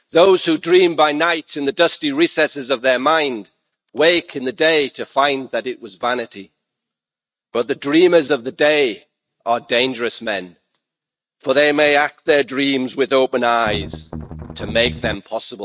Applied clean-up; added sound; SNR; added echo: neural mask model RNNoise.